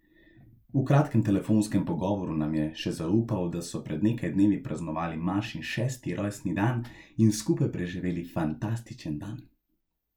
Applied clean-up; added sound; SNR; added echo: none; none; none; none.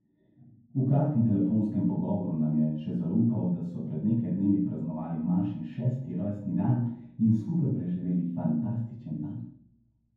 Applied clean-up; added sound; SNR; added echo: none; none; none; reverberation time 0.9 s.